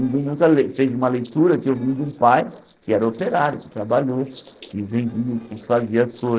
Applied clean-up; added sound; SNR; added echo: neural separator model SepFormer DNS4.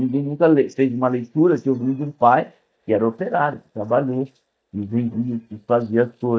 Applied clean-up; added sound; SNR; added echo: neural mask model DeepFilterNet 3.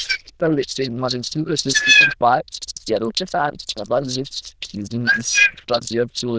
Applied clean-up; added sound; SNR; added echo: neural diffusion model UNIVERSE++.